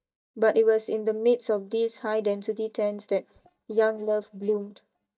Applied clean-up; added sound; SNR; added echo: neural mask model DeepFilterNet 3.